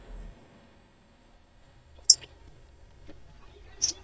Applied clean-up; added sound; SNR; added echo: neural mask model DeepFilterNet 3.